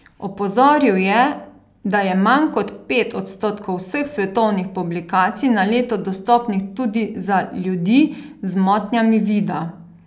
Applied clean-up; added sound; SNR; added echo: none; none; none; none.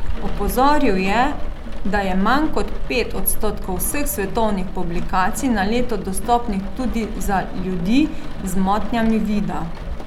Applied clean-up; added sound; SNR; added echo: none; Rain; 0 dB; none.